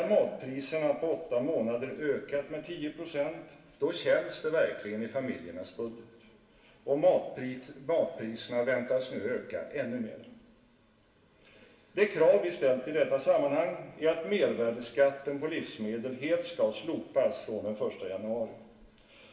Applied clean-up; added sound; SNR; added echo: none; none; none; reverberation time 1.0 s.